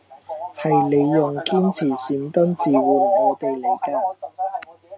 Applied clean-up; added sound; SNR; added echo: none; none; none; none.